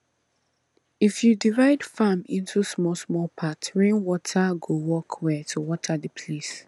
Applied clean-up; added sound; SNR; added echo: none; none; none; none.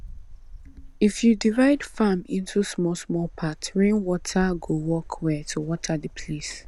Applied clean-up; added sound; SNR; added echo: none; Wind; 17 dB; none.